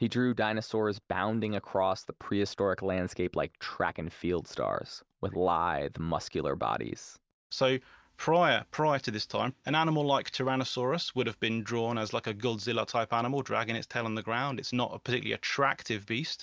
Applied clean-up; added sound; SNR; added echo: none; none; none; none.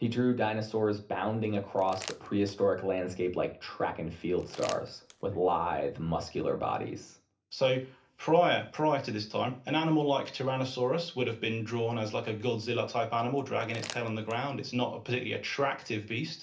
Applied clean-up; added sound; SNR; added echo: none; Crumpling, crinkling; 18 dB; reverberation time 0.3 s.